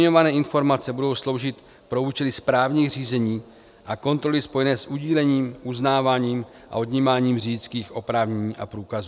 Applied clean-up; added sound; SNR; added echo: none; none; none; none.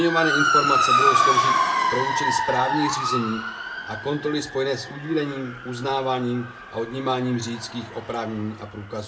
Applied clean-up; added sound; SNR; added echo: none; Motor vehicle (road) / Siren; -2 dB; reverberation time 0.2 s.